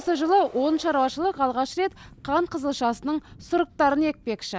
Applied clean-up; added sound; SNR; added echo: none; none; none; none.